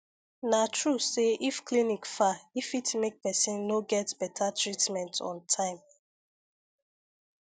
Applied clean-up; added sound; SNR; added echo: none; none; none; none.